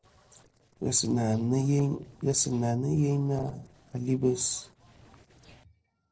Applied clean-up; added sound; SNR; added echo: neural separator model SepFormer DNS4.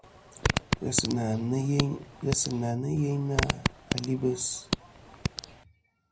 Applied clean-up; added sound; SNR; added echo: none; Fart; 2 dB; reverberation time 0.4 s.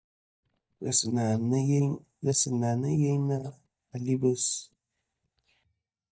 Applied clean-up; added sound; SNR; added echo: neural mask model DeepFilterNet 3.